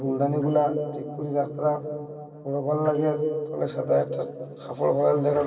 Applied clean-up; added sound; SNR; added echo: neural separator model SepFormer DNS4.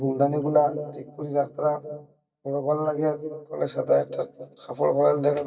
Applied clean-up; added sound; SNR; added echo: neural mask model DeepFilterNet 3.